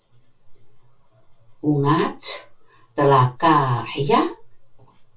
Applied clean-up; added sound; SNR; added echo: none; none; none; reverberation time 0.2 s.